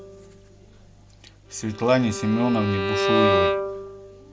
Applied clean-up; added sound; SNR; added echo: none; Bowed string instrument; 0 dB; none.